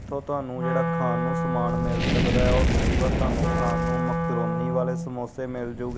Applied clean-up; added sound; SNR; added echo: none; Wind instrument, woodwind instrument + Fire; -5 dB; none.